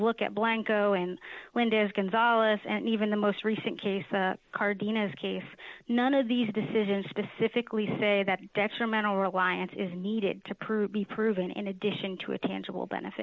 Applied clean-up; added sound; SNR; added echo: none; none; none; none.